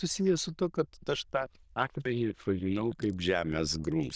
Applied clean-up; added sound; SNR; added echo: neural diffusion model UNIVERSE++.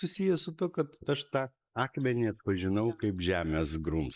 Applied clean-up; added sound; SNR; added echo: neural mask model Resemble Enhance denoiser.